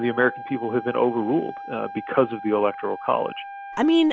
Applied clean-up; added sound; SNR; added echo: none; Wind instrument, woodwind instrument; 13 dB; none.